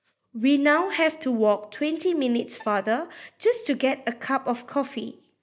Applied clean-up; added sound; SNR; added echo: neural mask model DeepFilterNet 3.